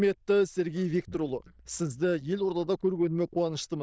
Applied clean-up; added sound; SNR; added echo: neural diffusion model UNIVERSE++.